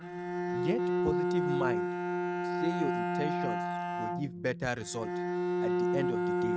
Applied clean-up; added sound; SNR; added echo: neural mask model RNNoise.